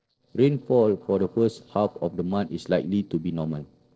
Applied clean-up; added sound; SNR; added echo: neural separator model SepFormer DNS4.